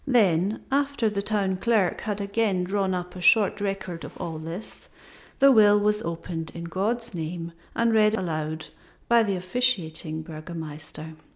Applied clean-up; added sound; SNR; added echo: none; none; none; none.